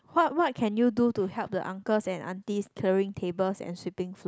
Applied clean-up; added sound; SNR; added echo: none; none; none; none.